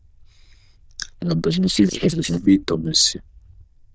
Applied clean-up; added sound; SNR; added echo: neural diffusion model UNIVERSE++.